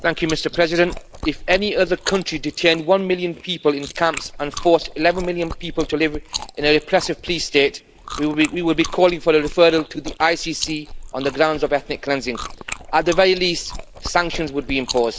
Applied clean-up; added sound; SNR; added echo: neural mask model Resemble Enhance denoiser.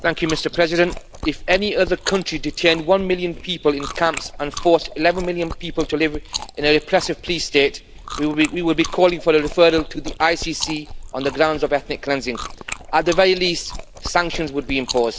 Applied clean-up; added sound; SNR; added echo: none; Chewing, mastication; 12 dB; none.